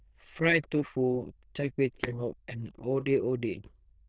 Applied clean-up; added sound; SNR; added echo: neural diffusion model UNIVERSE++.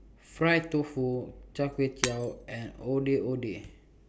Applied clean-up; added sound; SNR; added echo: none; Shatter; 9 dB; none.